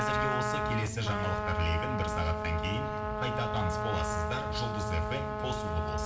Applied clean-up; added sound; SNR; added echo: none; Trumpet; 1 dB; reverberation time 2.4 s.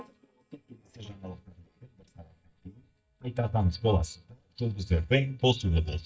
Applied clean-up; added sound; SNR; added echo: neural mask model DeepFilterNet 3.